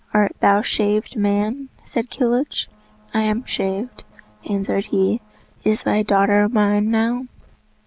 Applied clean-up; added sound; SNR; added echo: none; none; none; none.